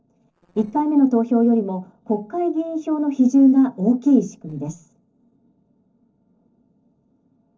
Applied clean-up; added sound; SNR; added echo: neural separator model SepFormer DNS4.